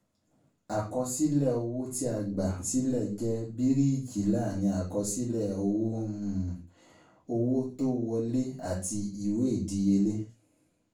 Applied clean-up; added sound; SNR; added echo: none; none; none; reverberation time 0.3 s.